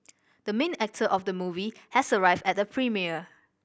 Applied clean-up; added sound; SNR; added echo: none; none; none; none.